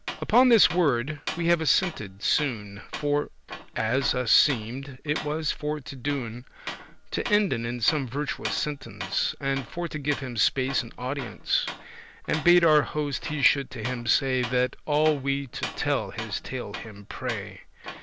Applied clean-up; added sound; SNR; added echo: none; Tools; 14 dB; none.